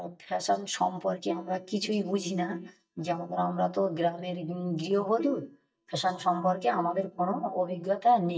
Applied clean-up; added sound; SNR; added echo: neural mask model DeepFilterNet 3.